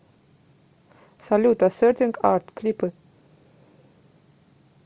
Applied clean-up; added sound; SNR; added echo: none; none; none; none.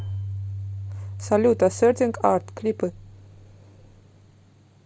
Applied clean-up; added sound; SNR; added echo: none; Keyboard (musical); 10 dB; none.